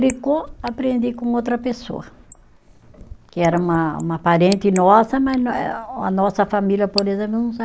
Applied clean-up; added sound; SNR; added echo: neural mask model Resemble Enhance denoiser.